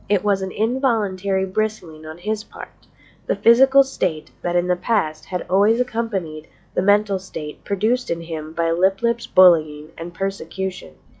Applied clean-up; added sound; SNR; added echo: classical method log-MMSE.